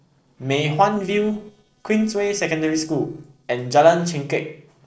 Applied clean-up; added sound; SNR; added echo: neural separator model SepFormer DNS4.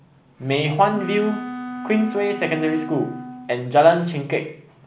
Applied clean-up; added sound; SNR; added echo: none; Wind instrument, woodwind instrument; 11 dB; none.